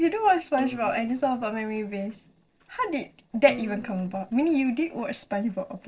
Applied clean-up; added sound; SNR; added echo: neural separator model SepFormer DNS4.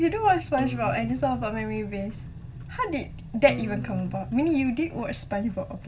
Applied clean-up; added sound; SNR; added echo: none; Acoustic guitar; 11 dB; reverberation time 0.3 s.